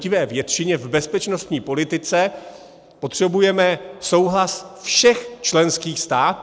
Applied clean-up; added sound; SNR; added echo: none; none; none; none.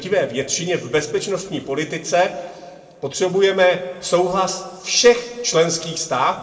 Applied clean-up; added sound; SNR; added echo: none; none; none; reverberation time 1.3 s.